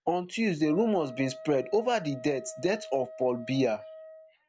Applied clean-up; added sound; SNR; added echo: none; Wind instrument, woodwind instrument; 16 dB; none.